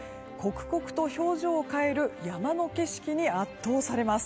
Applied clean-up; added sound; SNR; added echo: none; none; none; none.